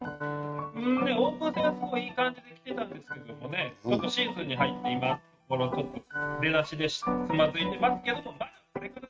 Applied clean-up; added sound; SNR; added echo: neural mask model RNNoise.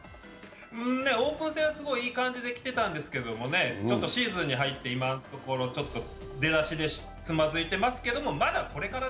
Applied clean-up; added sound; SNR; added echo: none; none; none; none.